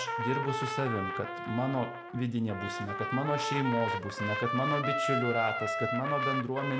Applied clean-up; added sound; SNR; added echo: none; Trumpet; 1 dB; none.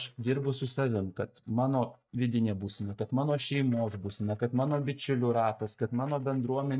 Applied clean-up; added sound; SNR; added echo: neural mask model DeepFilterNet 3.